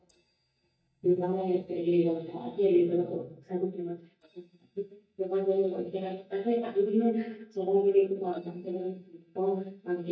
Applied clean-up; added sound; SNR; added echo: neural mask model DeepFilterNet 3.